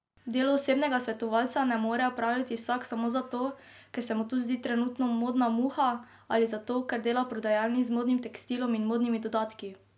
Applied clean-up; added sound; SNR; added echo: none; none; none; none.